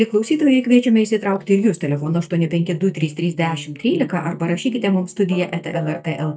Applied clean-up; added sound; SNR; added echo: neural mask model DeepFilterNet 3.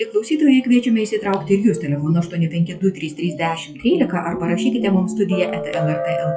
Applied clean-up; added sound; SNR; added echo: classical method WPE with log-MMSE.